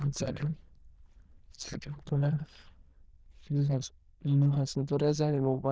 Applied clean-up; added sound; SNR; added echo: neural diffusion model UNIVERSE++.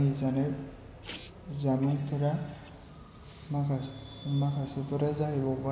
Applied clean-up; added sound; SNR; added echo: none; Printer; 18 dB; none.